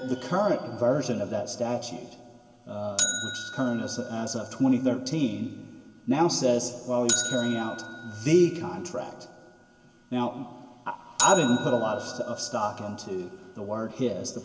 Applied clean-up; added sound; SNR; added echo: none; Bell; 9 dB; reverberation time 2.0 s.